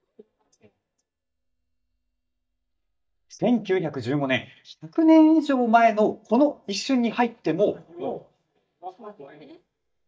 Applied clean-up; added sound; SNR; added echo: neural mask model DeepFilterNet 3.